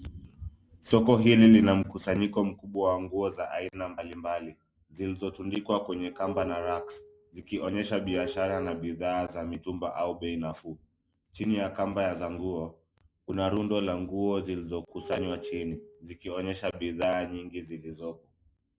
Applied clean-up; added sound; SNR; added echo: none; Glass; 12 dB; none.